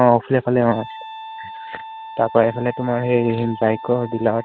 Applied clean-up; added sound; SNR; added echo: none; Wind instrument, woodwind instrument; 15 dB; none.